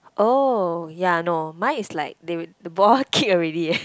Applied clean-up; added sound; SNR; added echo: none; none; none; none.